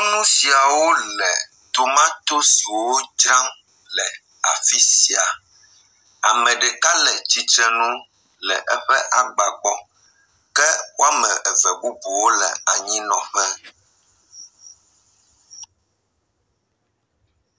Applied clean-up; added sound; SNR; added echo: none; none; none; none.